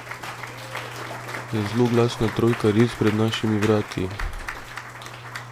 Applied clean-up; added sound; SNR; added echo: none; Applause / Cheering; 11 dB; none.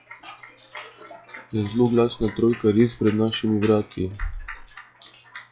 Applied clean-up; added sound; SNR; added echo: classical method log-MMSE.